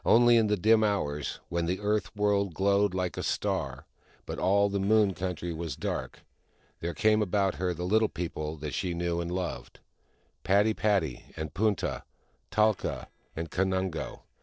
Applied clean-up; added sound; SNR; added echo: neural separator model SepFormer DNS4.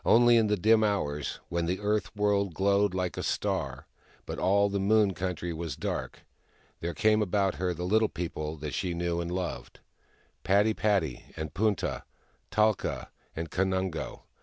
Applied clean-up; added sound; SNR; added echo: none; none; none; none.